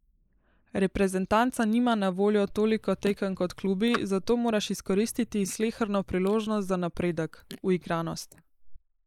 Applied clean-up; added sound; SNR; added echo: neural mask model Resemble Enhance denoiser.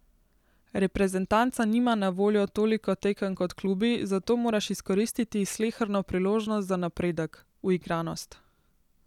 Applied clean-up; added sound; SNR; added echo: none; none; none; none.